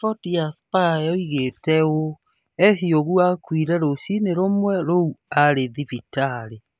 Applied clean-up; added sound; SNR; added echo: none; none; none; none.